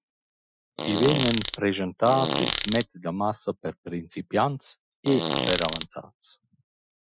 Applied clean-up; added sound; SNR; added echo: classical method Wiener filter.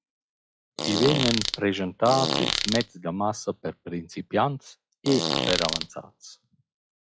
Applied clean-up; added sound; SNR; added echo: classical method log-MMSE.